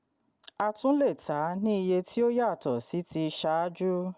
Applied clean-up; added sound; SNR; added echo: none; none; none; none.